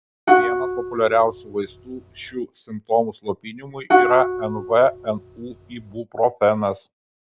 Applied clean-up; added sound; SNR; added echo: none; Plucked string instrument; -1 dB; none.